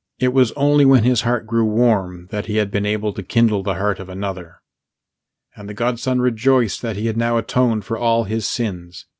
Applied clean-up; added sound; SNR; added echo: none; none; none; none.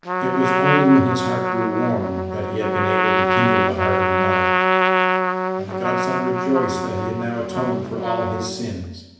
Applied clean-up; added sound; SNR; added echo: none; Trumpet; -3 dB; reverberation time 0.9 s.